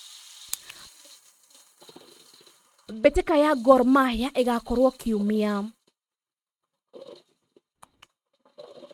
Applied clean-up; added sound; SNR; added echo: neural mask model RNNoise.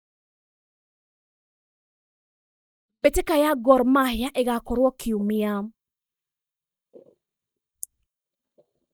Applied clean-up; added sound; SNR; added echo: neural mask model DeepFilterNet 3.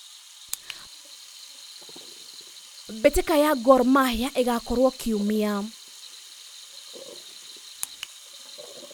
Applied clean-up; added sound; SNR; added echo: none; Sink (filling or washing) / Water tap, faucet; 17 dB; none.